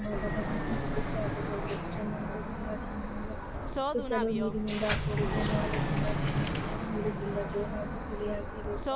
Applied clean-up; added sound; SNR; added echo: none; Sliding door + Fixed-wing aircraft, airplane; -3 dB; none.